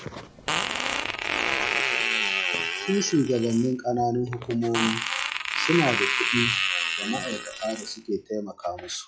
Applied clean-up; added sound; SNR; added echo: classical method log-MMSE.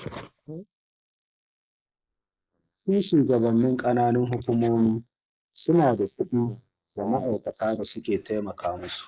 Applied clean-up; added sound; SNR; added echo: neural mask model Resemble Enhance denoiser.